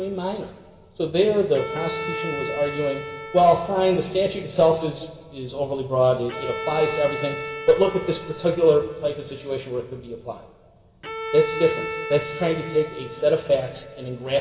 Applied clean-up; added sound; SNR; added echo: none; Bowed string instrument; 11 dB; reverberation time 1.7 s.